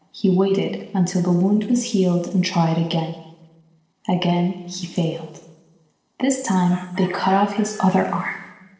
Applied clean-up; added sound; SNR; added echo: neural separator model SepFormer DNS4.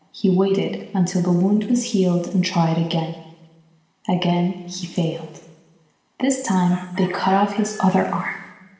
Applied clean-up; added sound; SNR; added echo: none; Chicken, rooster; 17 dB; reverberation time 1.1 s.